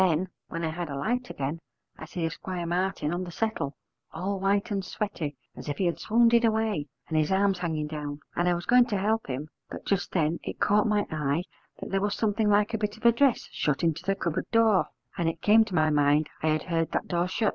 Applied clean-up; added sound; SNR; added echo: none; none; none; none.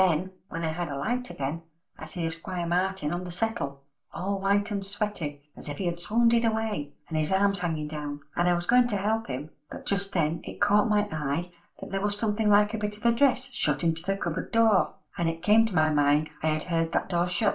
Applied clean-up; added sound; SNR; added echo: none; none; none; reverberation time 0.3 s.